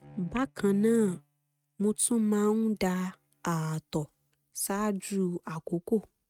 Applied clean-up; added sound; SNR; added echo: neural mask model RNNoise.